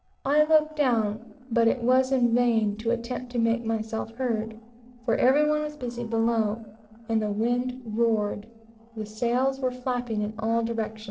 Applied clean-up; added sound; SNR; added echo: neural separator model SepFormer DNS4.